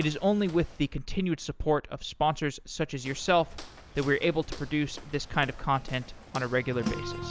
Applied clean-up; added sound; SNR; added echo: none; Walk, footsteps; 20 dB; none.